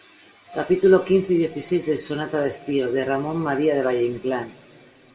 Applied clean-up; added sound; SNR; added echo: none; none; none; reverberation time 1.8 s.